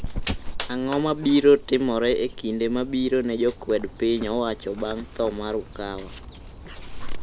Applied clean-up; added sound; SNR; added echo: none; Dog; 9 dB; none.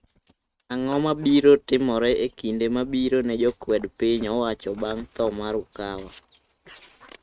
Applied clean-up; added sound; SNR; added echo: neural mask model RNNoise.